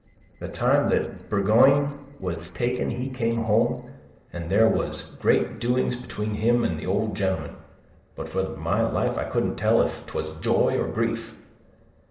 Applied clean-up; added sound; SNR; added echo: neural separator model SepFormer DNS4.